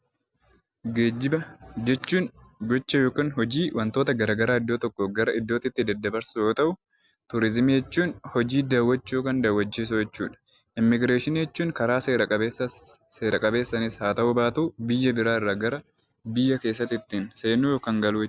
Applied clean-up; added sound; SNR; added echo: none; none; none; none.